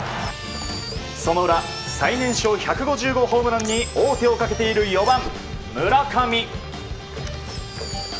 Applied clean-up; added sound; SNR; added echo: none; Car + Engine; 15 dB; none.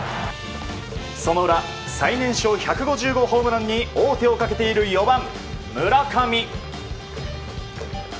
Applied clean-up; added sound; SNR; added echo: none; none; none; none.